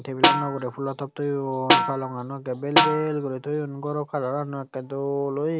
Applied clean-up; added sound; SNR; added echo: none; Snare drum; -3 dB; none.